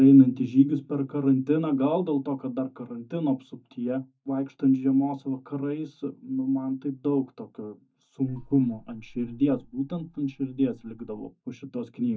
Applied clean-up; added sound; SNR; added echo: neural mask model DeepFilterNet 3.